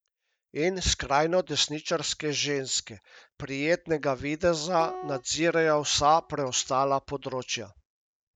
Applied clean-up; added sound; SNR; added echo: neural mask model DeepFilterNet 3.